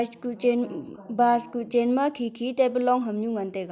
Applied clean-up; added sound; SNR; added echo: none; none; none; none.